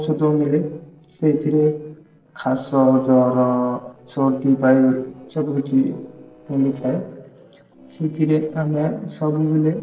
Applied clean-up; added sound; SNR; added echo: neural separator model SepFormer DNS4.